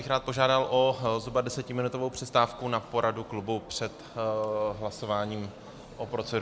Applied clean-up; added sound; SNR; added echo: none; none; none; none.